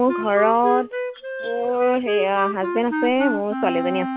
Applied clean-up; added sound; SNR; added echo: none; Wind instrument, woodwind instrument; 5 dB; none.